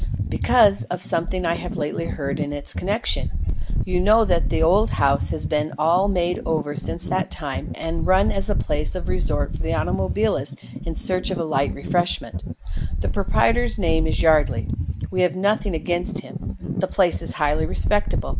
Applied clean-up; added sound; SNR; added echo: none; Wind; 0 dB; none.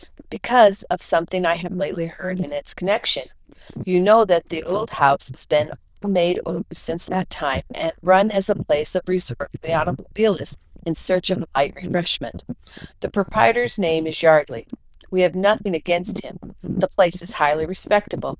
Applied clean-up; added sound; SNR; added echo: neural diffusion model UNIVERSE++.